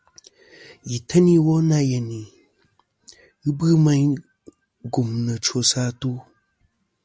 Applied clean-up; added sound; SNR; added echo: none; none; none; none.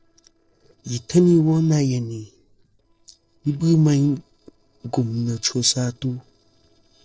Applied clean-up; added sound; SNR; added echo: neural separator model SepFormer DNS4.